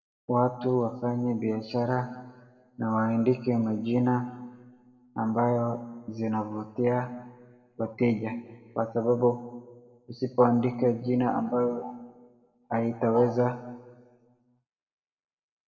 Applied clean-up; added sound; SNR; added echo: none; none; none; reverberation time 1.3 s.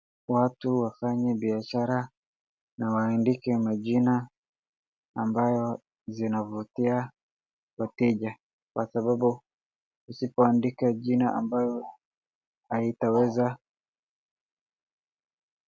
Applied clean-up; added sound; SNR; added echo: none; none; none; none.